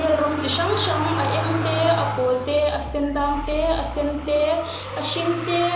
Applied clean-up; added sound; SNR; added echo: none; Motor vehicle (road); 6 dB; reverberation time 0.9 s.